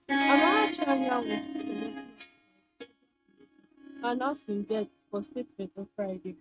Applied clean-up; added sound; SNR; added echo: neural mask model RNNoise.